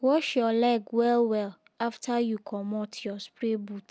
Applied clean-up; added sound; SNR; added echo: none; none; none; none.